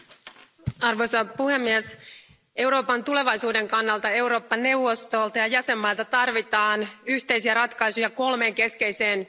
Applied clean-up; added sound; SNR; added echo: none; none; none; none.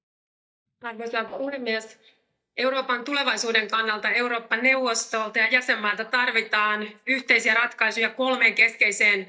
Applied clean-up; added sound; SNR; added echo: neural mask model DeepFilterNet 3.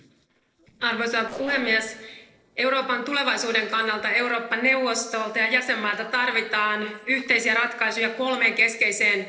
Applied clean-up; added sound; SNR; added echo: neural separator model SepFormer DNS4.